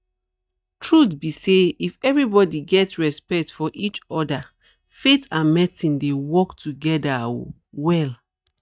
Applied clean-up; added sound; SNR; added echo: neural mask model DeepFilterNet 3.